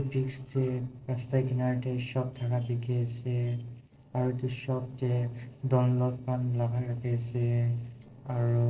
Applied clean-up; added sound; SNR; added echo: neural separator model SepFormer DNS4.